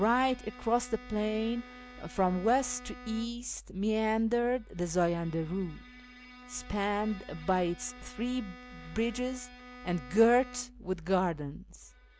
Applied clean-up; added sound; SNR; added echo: none; Bowed string instrument; 19 dB; none.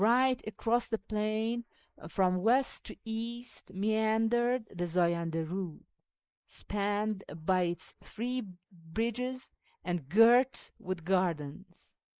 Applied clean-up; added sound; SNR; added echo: neural mask model Resemble Enhance denoiser.